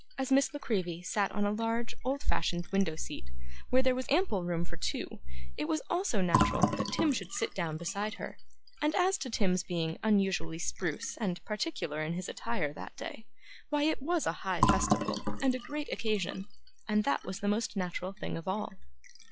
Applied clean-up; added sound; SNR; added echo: classical method log-MMSE.